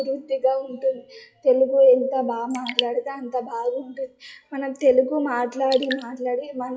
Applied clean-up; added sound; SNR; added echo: classical method WPE with log-MMSE.